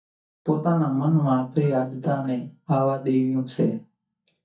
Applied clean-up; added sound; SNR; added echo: neural mask model DeepFilterNet 3.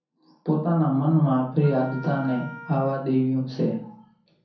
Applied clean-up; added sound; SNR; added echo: none; Wind instrument, woodwind instrument; 19 dB; reverberation time 0.6 s.